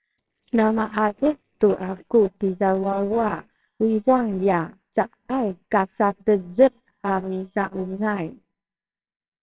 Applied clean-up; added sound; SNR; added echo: neural separator model SepFormer WHAMR!.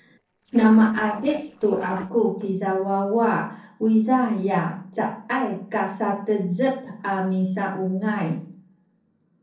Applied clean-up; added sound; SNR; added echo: neural separator model SepFormer DNS4.